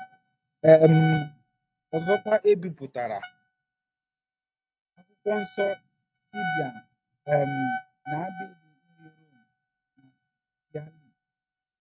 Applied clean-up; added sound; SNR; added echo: neural mask model RNNoise.